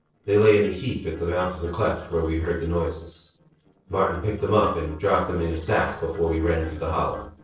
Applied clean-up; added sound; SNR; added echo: neural separator model SepFormer DNS4.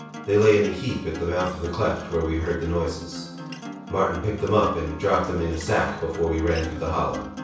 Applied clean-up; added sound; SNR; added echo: none; Acoustic guitar; 12 dB; reverberation time 0.6 s.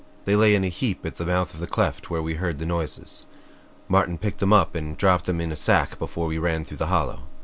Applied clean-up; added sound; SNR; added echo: none; none; none; none.